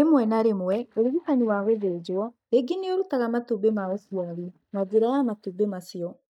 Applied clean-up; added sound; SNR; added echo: neural mask model DeepFilterNet 3.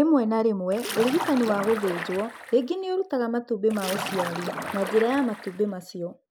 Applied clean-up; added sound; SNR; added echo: none; Splash, splatter; 9 dB; none.